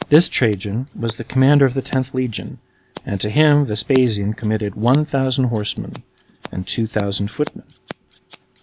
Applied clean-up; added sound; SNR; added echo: none; Scissors; 18 dB; none.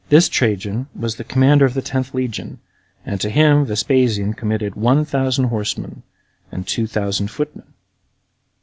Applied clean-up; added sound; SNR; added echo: none; none; none; none.